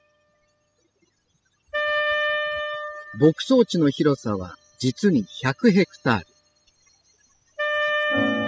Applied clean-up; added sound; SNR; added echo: classical method spectral subtraction.